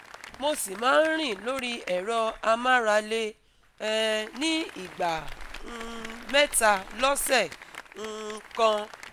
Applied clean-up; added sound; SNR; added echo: none; Applause + Splash, splatter; 16 dB; none.